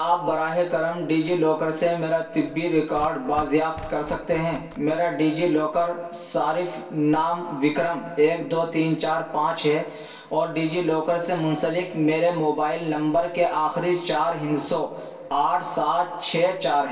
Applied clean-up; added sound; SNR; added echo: none; Tearing; 19 dB; reverberation time 0.3 s.